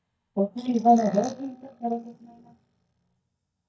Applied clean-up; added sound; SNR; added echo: neural mask model DeepFilterNet 3.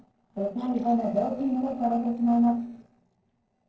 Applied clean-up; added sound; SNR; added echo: neural separator model SepFormer DNS4.